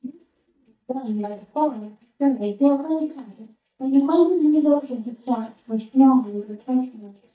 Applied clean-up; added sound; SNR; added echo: neural mask model DeepFilterNet 3.